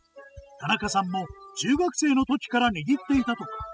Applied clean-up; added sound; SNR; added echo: classical method spectral subtraction.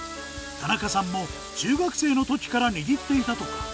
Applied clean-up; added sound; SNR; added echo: none; Sink (filling or washing) / Water tap, faucet; 17 dB; none.